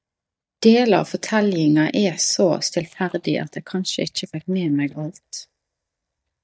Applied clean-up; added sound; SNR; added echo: neural mask model DeepFilterNet 3.